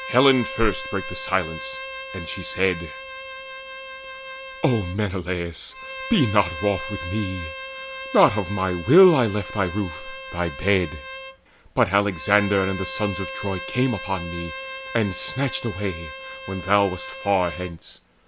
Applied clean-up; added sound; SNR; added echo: none; Bowed string instrument; 11 dB; none.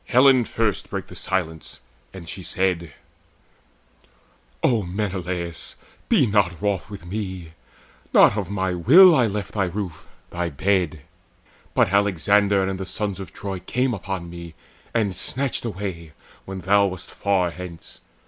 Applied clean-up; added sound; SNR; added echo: none; none; none; none.